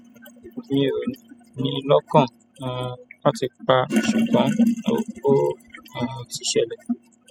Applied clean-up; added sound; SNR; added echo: classical method spectral subtraction.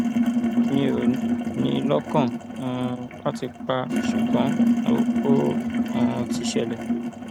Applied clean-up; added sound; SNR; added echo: none; Sink (filling or washing); -4 dB; none.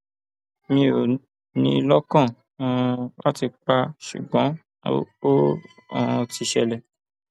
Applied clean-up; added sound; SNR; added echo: none; none; none; none.